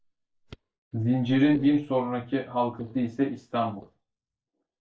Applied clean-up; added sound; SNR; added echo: neural mask model DeepFilterNet 3.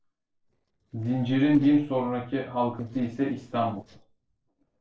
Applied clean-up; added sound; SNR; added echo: neural separator model SepFormer DNS4.